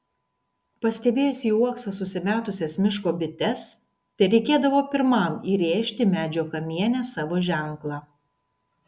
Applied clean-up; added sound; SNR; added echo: none; none; none; none.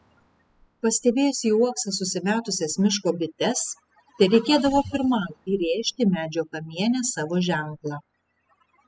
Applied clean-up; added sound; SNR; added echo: classical method spectral subtraction.